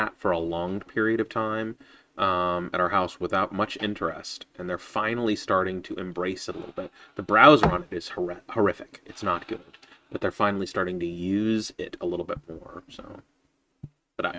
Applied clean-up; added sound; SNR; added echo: neural mask model RNNoise.